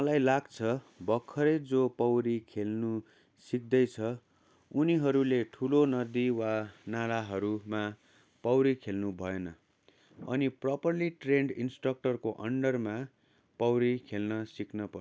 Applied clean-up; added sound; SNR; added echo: none; none; none; none.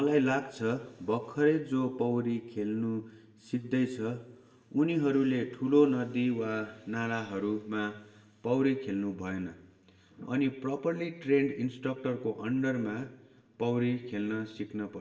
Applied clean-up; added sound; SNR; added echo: none; none; none; reverberation time 1.1 s.